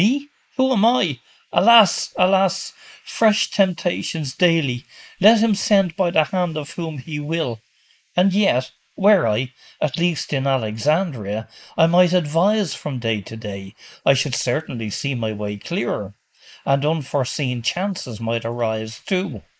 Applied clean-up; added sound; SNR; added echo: neural mask model Resemble Enhance denoiser.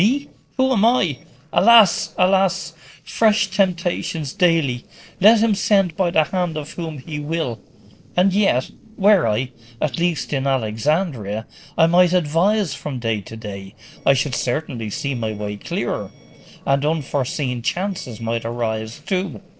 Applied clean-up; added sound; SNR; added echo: neural separator model SepFormer DNS4.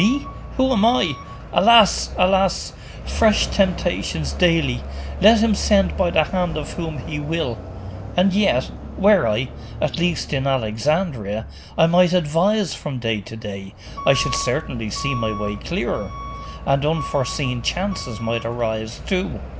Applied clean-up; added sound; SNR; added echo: none; Alarm / Truck; 10 dB; none.